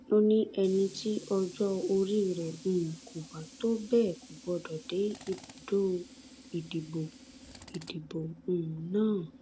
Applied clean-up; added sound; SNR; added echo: none; Tools; 17 dB; none.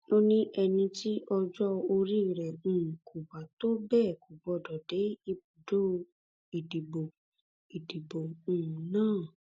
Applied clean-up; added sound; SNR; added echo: none; none; none; none.